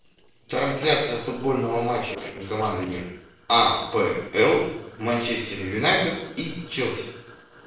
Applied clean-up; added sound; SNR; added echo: neural separator model SepFormer DNS4.